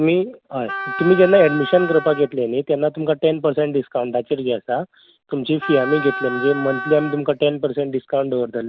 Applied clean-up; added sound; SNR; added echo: none; Wind instrument, woodwind instrument; 9 dB; none.